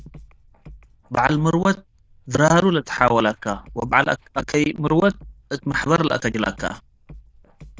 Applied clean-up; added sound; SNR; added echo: neural diffusion model UNIVERSE++.